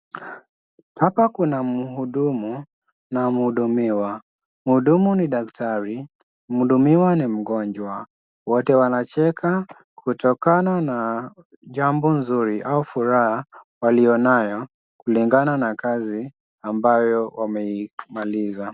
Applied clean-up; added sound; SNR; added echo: none; none; none; none.